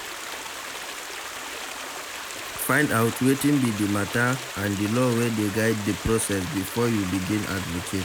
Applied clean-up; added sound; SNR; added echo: none; Stream; 9 dB; none.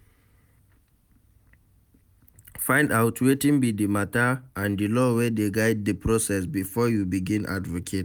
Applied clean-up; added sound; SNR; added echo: none; none; none; none.